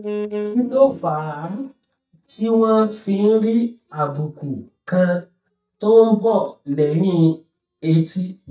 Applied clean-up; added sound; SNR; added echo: neural mask model DeepFilterNet 3.